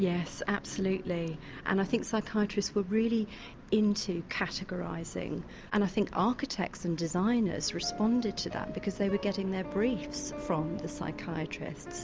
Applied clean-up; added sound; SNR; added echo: none; none; none; none.